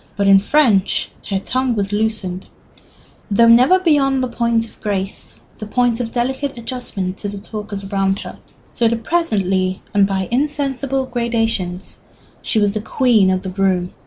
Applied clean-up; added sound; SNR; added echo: none; none; none; none.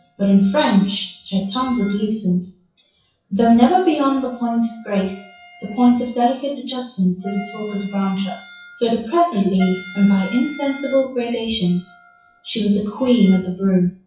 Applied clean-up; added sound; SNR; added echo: classical method WPE with log-MMSE.